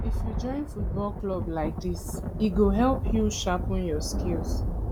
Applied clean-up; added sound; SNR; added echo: none; Thunder; 1 dB; none.